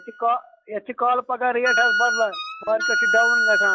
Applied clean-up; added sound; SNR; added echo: classical method log-MMSE.